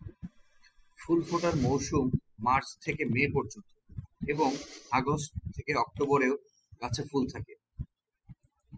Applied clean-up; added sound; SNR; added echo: classical method spectral subtraction.